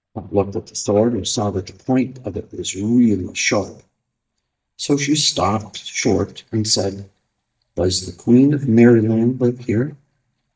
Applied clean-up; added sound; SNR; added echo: neural mask model DeepFilterNet 3.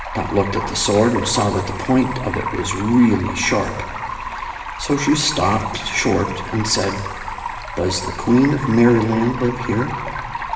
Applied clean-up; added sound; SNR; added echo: none; Stream; 8 dB; reverberation time 2.9 s.